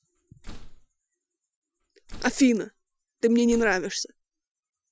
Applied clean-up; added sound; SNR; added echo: classical method Wiener filter.